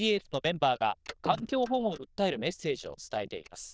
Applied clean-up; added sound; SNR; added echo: neural diffusion model UNIVERSE++.